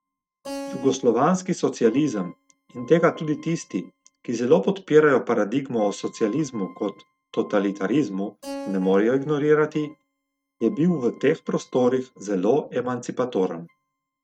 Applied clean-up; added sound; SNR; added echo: neural mask model RNNoise.